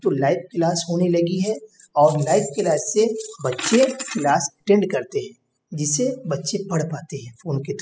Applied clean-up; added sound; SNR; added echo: classical method spectral subtraction.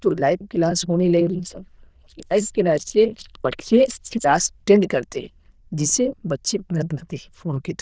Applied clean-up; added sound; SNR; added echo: neural diffusion model UNIVERSE++.